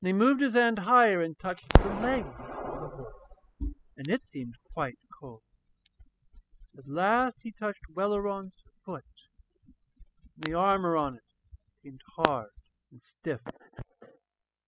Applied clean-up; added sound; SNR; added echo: classical method spectral subtraction.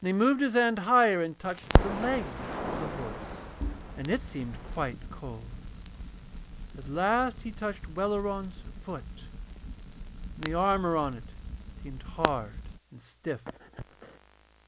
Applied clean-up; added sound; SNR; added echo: none; Crackle; 4 dB; none.